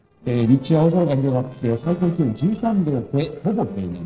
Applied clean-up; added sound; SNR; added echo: neural separator model SepFormer DNS4.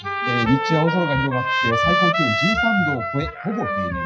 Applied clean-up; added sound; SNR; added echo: classical method WPE with log-MMSE.